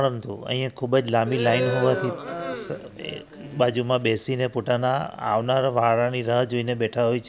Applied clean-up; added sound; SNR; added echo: none; Crowd; 6 dB; none.